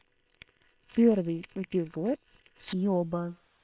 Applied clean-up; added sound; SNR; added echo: neural separator model SepFormer WHAM!.